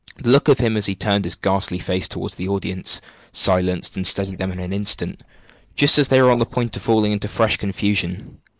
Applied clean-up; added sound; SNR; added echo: neural mask model Resemble Enhance denoiser.